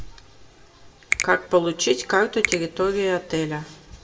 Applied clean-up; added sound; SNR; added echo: none; Finger snapping; 7 dB; reverberation time 0.8 s.